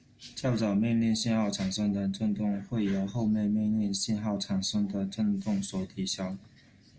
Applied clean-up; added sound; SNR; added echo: none; none; none; none.